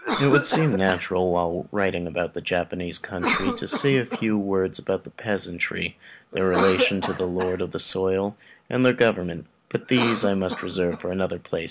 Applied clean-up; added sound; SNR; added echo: none; Cough; 8 dB; none.